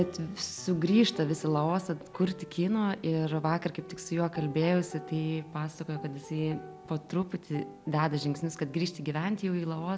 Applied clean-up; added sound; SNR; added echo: none; none; none; none.